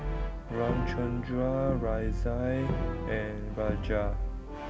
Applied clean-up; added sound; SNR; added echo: none; Brass instrument; 0 dB; none.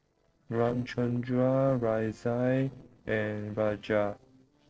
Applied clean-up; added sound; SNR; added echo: neural separator model SepFormer DNS4.